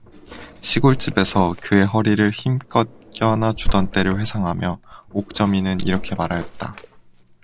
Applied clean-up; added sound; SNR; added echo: none; Drawer open or close; 8 dB; none.